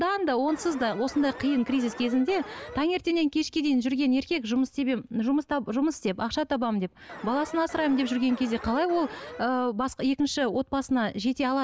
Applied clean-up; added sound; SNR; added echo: none; Alarm; 15 dB; none.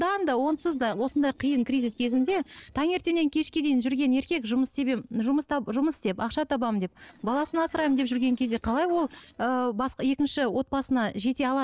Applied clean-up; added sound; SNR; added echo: neural separator model SepFormer DNS4.